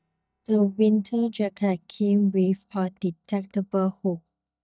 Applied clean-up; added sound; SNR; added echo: neural mask model DeepFilterNet 3.